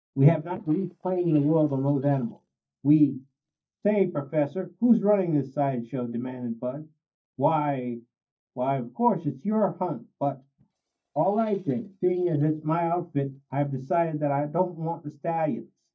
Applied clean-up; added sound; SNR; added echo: neural mask model DeepFilterNet 3.